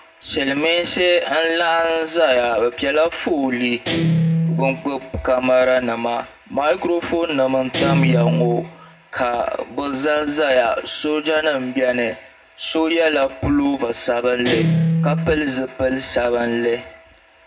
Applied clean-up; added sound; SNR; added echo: none; Guitar; 3 dB; reverberation time 0.3 s.